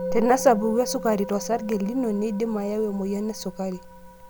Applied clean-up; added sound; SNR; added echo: none; Musical instrument; 11 dB; none.